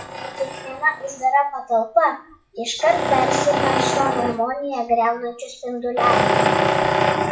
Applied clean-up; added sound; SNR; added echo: classical method WPE with log-MMSE.